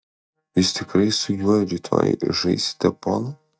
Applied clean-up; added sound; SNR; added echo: neural mask model DeepFilterNet 3.